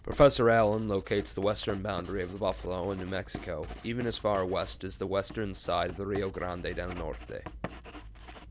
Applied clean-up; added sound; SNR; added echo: none; Writing; 14 dB; none.